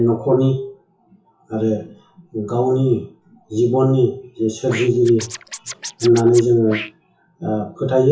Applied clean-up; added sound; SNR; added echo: classical method WPE with log-MMSE.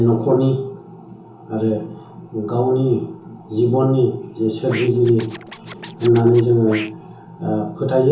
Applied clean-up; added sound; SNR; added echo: none; Scratching (performance technique); 14 dB; reverberation time 0.7 s.